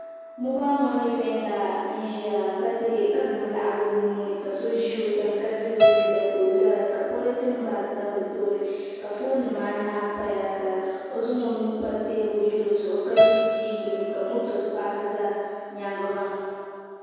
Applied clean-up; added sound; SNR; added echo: none; Keyboard (musical); 4 dB; reverberation time 2.2 s.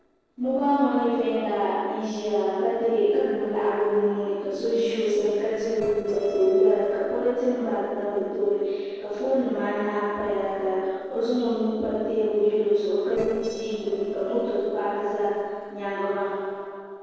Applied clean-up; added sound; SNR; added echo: neural separator model SepFormer DNS4.